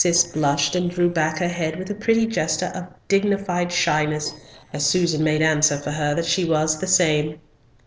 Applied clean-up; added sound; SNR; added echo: neural separator model SepFormer DNS4.